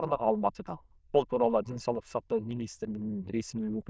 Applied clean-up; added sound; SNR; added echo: neural diffusion model UNIVERSE++.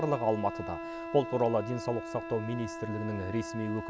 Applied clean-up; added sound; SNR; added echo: none; Wind instrument, woodwind instrument; 8 dB; none.